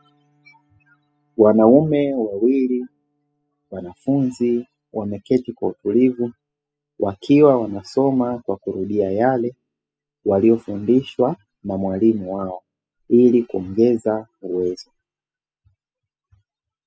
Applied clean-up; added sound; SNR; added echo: classical method spectral subtraction.